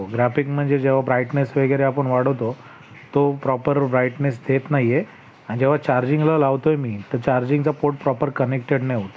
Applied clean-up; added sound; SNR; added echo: none; none; none; none.